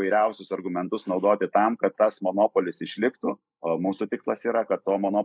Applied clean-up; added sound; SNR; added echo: neural mask model Resemble Enhance denoiser.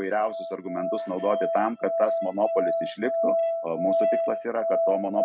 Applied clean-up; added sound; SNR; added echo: none; Musical instrument; -2 dB; none.